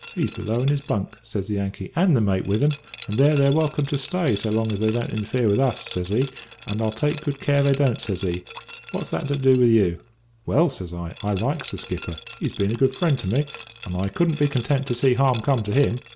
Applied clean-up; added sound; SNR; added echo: none; Liquid; 12 dB; none.